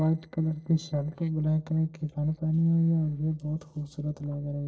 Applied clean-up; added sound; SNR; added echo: neural separator model SepFormer DNS4.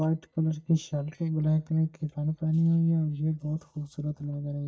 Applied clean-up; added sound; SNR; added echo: neural mask model DeepFilterNet 3.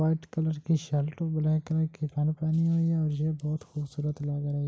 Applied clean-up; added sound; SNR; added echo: none; none; none; none.